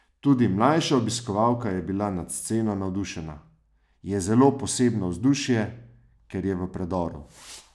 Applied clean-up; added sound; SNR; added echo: none; none; none; none.